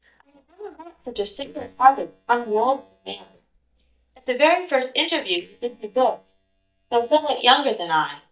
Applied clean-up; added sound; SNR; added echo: neural mask model DeepFilterNet 3.